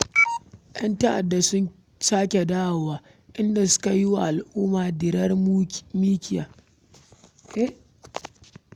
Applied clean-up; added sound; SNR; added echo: none; none; none; none.